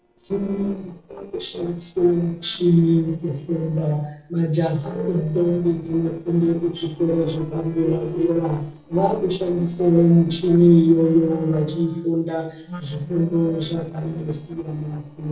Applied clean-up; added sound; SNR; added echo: neural separator model SepFormer DNS4.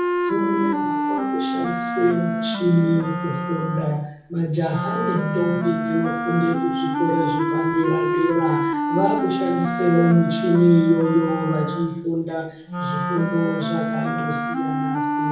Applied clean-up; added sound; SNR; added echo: none; Wind instrument, woodwind instrument; 2 dB; reverberation time 0.7 s.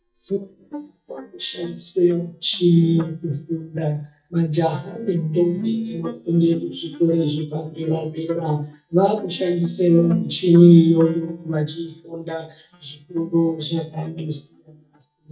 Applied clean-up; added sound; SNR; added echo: neural mask model DeepFilterNet 3.